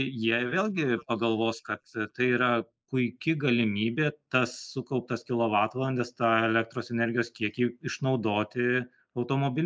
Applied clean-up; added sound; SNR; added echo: neural mask model Resemble Enhance denoiser.